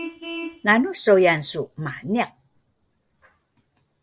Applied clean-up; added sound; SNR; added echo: neural separator model SepFormer DNS4.